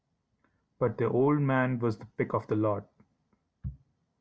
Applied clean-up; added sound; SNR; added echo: none; none; none; none.